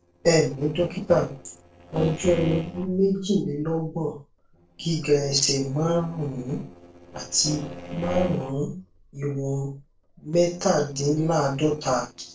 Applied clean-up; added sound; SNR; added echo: neural separator model SepFormer DNS4.